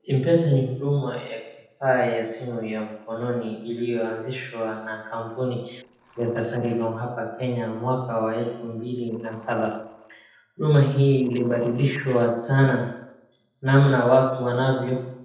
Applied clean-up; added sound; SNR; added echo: neural separator model SepFormer DNS4.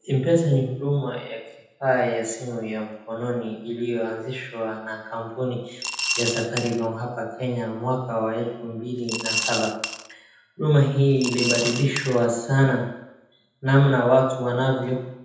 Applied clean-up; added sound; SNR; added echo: none; Coin (dropping) / Glass; 6 dB; reverberation time 0.9 s.